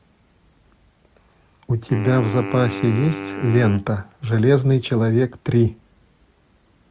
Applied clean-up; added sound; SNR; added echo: none; Wind instrument, woodwind instrument; 10 dB; none.